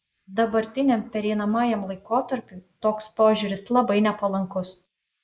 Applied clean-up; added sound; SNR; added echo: neural mask model Resemble Enhance denoiser.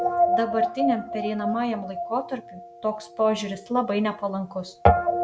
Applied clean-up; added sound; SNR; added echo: none; Guitar; -1 dB; none.